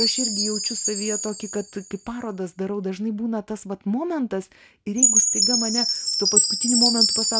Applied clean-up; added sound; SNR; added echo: none; Chime; -4 dB; none.